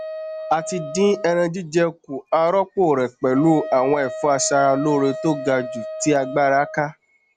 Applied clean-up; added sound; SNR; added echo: none; Wind instrument, woodwind instrument; 12 dB; none.